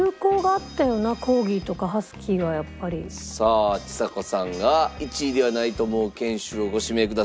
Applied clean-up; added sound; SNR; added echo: none; none; none; none.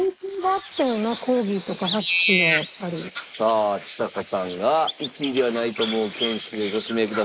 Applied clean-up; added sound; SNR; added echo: neural mask model Resemble Enhance denoiser.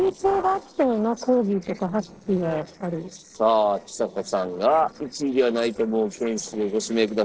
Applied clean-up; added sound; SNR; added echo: neural separator model SepFormer DNS4.